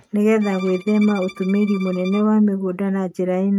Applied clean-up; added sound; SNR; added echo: neural mask model RNNoise.